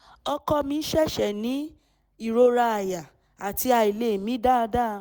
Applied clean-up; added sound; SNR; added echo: none; none; none; none.